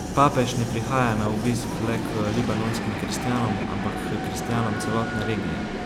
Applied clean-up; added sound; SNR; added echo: none; Train; 3 dB; none.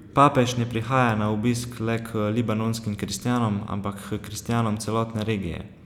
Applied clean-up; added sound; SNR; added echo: none; none; none; none.